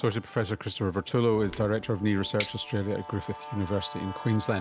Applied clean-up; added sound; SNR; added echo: none; Guitar + Organ; 16 dB; none.